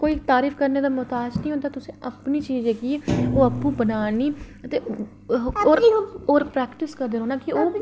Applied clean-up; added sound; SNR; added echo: none; Thump, thud; 4 dB; none.